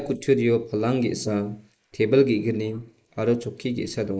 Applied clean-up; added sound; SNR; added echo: neural mask model Resemble Enhance denoiser.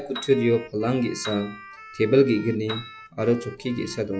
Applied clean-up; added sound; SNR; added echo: classical method log-MMSE.